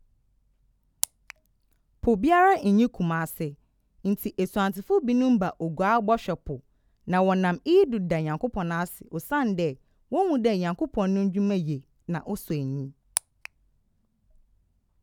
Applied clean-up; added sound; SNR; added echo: none; none; none; none.